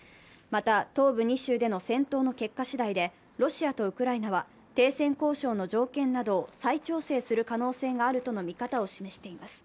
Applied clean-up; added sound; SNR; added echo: none; none; none; none.